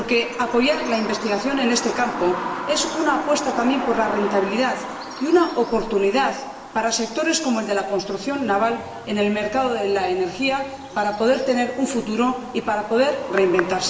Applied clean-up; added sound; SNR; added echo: none; Bird vocalization, bird call, bird song; 11 dB; reverberation time 1.1 s.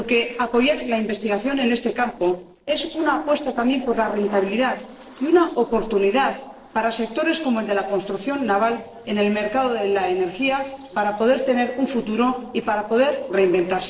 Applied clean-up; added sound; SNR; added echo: neural separator model SepFormer DNS4.